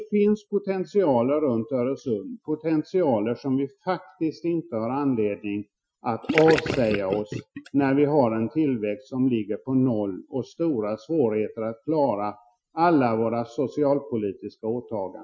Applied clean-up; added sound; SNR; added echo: classical method Wiener filter.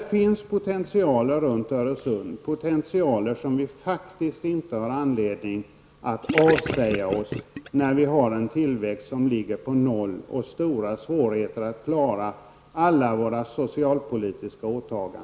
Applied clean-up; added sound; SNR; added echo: none; Gurgling / Liquid; 6 dB; none.